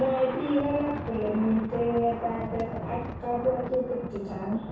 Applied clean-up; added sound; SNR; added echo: none; Thunder; 8 dB; reverberation time 0.7 s.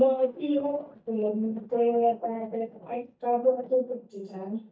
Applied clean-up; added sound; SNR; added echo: neural mask model DeepFilterNet 3.